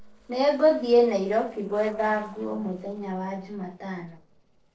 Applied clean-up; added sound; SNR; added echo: neural separator model SepFormer DNS4.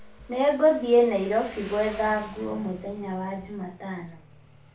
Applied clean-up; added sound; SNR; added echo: none; Motorcycle; 19 dB; reverberation time 0.3 s.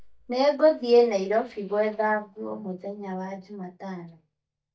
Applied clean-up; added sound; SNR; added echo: neural mask model DeepFilterNet 3.